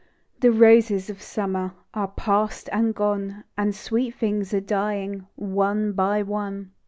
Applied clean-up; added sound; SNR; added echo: none; none; none; none.